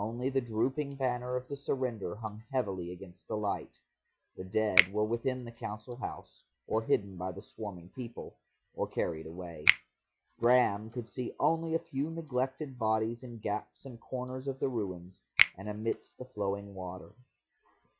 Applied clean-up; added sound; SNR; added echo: classical method log-MMSE.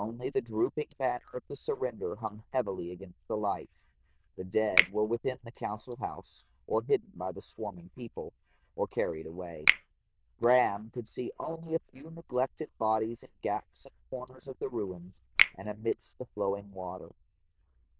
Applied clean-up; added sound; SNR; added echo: neural diffusion model UNIVERSE++.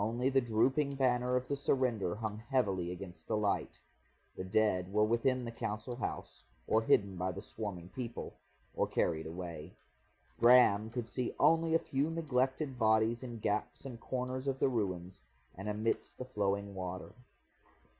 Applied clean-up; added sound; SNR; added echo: none; none; none; none.